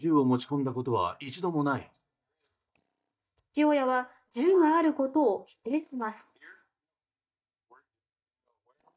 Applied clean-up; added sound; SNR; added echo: neural mask model DeepFilterNet 3.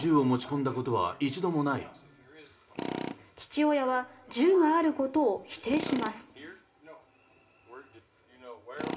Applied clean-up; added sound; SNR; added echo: none; Tools; 11 dB; reverberation time 0.7 s.